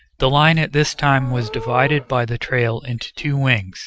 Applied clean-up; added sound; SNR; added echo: neural mask model RNNoise.